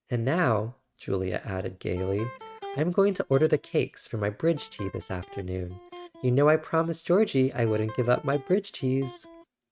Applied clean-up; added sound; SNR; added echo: neural mask model RNNoise.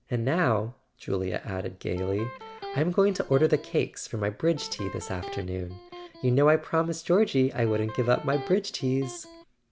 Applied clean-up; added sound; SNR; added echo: none; Electric guitar; 15 dB; none.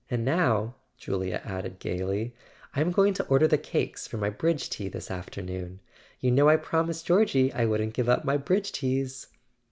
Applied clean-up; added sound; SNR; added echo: none; none; none; none.